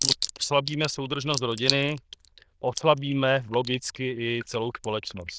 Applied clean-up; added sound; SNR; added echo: neural diffusion model UNIVERSE++.